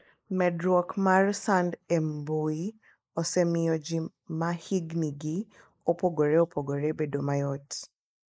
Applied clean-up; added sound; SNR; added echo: neural mask model Resemble Enhance denoiser.